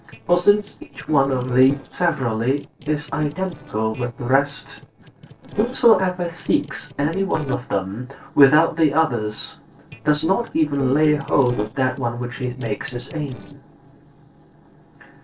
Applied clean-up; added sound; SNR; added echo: neural separator model SepFormer DNS4.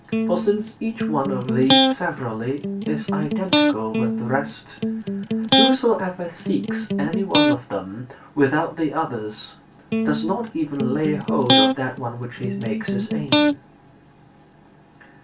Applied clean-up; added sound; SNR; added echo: none; Electric guitar; -4 dB; reverberation time 0.2 s.